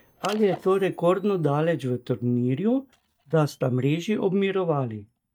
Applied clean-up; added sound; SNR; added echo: neural mask model DeepFilterNet 3.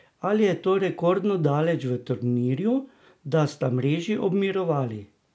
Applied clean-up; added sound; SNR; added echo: none; none; none; none.